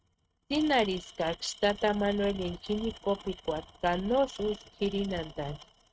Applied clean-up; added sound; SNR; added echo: neural mask model RNNoise.